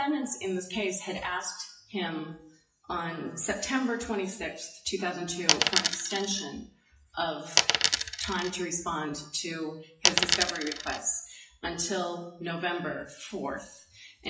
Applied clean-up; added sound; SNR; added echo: classical method WPE with log-MMSE.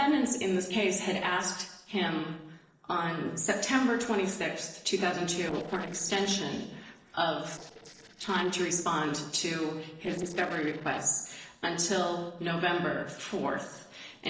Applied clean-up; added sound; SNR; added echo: neural separator model SepFormer DNS4.